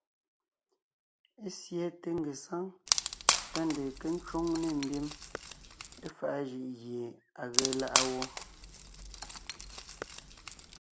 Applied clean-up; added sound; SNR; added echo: none; Wood; -3 dB; none.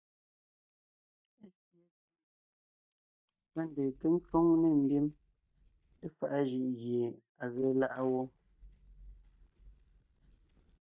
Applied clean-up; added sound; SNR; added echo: neural mask model DeepFilterNet 3.